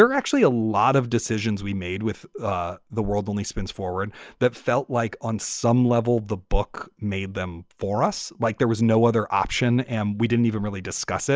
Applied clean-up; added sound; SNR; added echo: none; none; none; none.